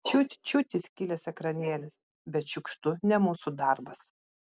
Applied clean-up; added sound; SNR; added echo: neural mask model Resemble Enhance denoiser.